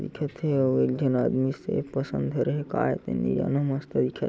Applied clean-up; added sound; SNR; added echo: none; none; none; none.